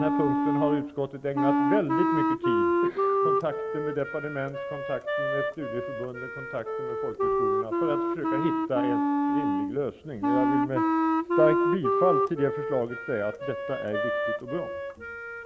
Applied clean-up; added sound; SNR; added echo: none; Wind instrument, woodwind instrument; -4 dB; none.